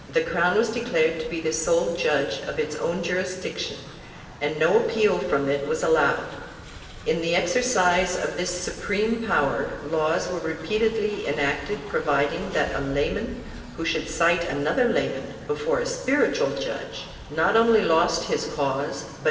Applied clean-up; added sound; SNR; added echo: none; Train; 16 dB; reverberation time 1.4 s.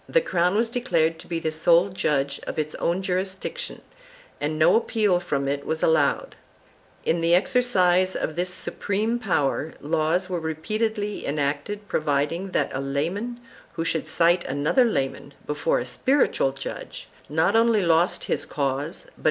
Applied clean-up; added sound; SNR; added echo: none; none; none; none.